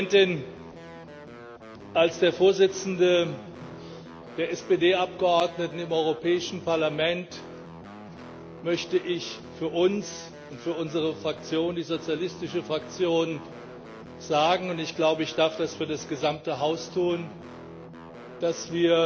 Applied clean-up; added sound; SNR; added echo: none; Guitar; 16 dB; none.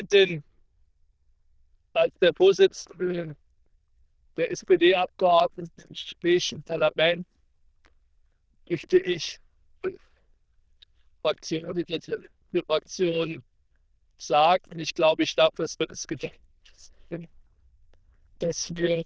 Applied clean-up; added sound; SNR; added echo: neural diffusion model UNIVERSE++.